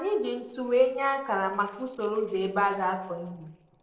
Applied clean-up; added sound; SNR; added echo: neural separator model SepFormer DNS4.